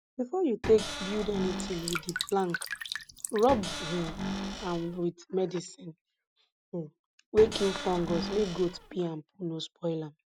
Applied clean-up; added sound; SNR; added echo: none; Drip + Cupboard open or close / Door; 6 dB; none.